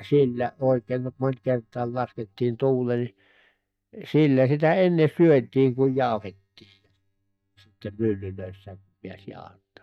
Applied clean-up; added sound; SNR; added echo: neural mask model DeepFilterNet 3.